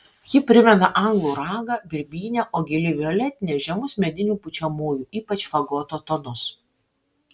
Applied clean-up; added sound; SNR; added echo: none; none; none; none.